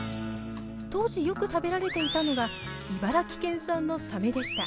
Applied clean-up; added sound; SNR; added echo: none; none; none; none.